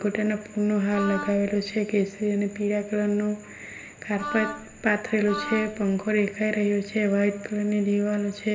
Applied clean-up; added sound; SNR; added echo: none; Wind instrument, woodwind instrument; 10 dB; reverberation time 1.4 s.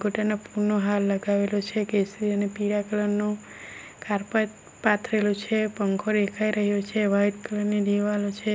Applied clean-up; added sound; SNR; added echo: none; none; none; none.